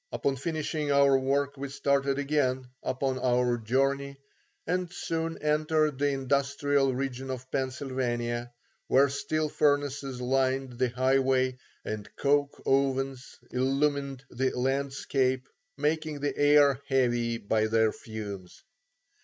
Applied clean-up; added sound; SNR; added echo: none; none; none; none.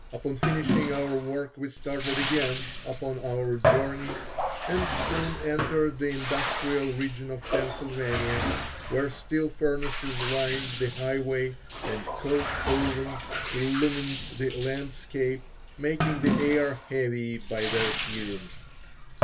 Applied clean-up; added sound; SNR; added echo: none; Bathtub (filling or washing); 1 dB; reverberation time 0.1 s.